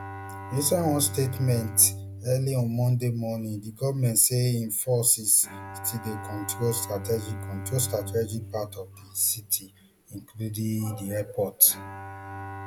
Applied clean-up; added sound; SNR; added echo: none; Bowed string instrument; 13 dB; none.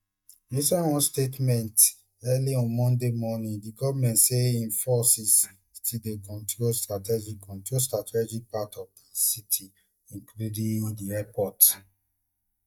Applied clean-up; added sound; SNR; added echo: neural mask model DeepFilterNet 3.